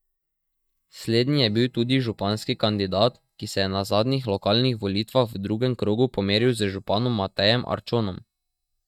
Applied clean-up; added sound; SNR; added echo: neural mask model DeepFilterNet 3.